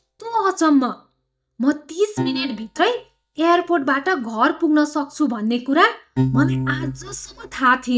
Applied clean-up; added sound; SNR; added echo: neural mask model DeepFilterNet 3.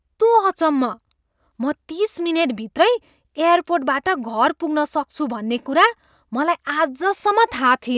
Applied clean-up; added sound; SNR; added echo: none; none; none; none.